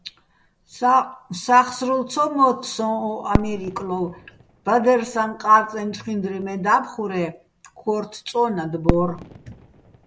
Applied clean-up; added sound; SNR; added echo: none; Fireworks; 10 dB; none.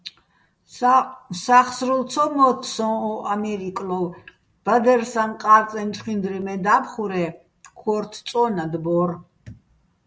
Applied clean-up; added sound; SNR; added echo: none; none; none; none.